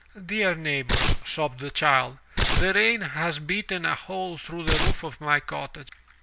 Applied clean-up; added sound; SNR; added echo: none; Tearing; -4 dB; none.